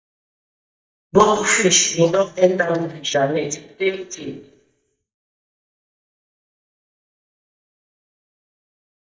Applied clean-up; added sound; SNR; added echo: neural mask model DeepFilterNet 3.